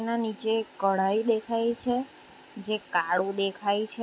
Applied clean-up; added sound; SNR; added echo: none; none; none; none.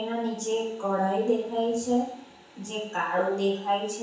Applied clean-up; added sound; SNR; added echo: none; none; none; reverberation time 0.7 s.